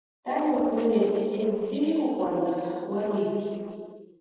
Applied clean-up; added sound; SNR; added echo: neural separator model SepFormer DNS4.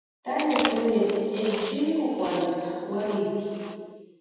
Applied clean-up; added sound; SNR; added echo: none; Chewing, mastication; 11 dB; reverberation time 2.1 s.